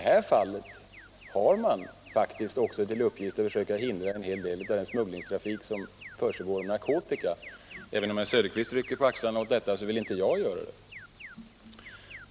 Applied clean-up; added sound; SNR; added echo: none; Alarm; 20 dB; none.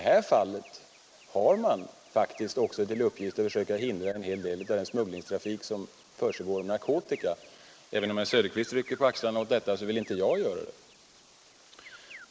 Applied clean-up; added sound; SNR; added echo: neural mask model Resemble Enhance denoiser.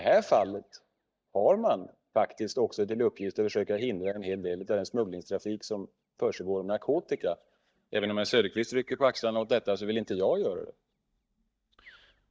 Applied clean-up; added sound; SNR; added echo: neural mask model DeepFilterNet 3.